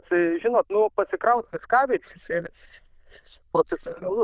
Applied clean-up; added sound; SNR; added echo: neural diffusion model UNIVERSE++.